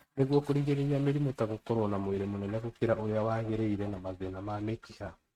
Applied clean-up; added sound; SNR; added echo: neural mask model RNNoise.